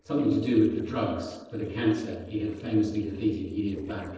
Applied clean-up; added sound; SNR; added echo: neural separator model SepFormer DNS4.